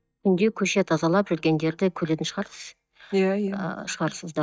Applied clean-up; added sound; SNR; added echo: neural mask model DeepFilterNet 3.